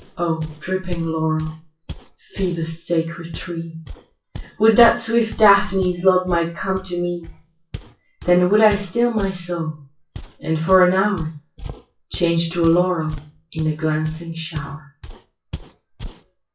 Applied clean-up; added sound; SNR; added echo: classical method WPE with log-MMSE.